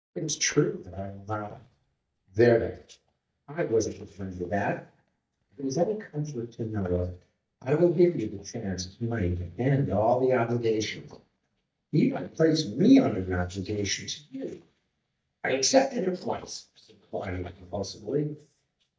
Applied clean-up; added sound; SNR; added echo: neural mask model DeepFilterNet 3.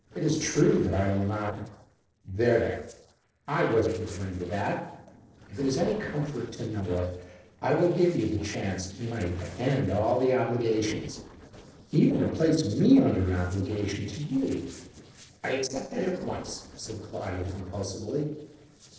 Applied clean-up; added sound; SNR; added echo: neural separator model SepFormer DNS4.